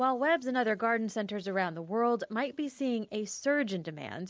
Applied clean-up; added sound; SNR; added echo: neural mask model Resemble Enhance denoiser.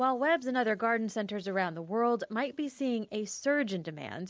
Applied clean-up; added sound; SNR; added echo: none; none; none; none.